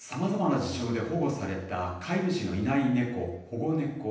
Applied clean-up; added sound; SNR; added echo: none; none; none; reverberation time 0.9 s.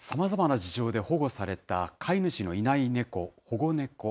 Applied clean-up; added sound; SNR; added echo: none; none; none; none.